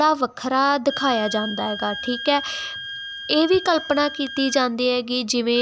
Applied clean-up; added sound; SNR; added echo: none; Wind instrument, woodwind instrument; 12 dB; none.